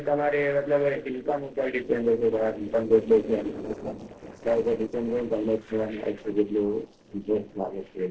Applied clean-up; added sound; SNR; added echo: neural separator model SepFormer DNS4.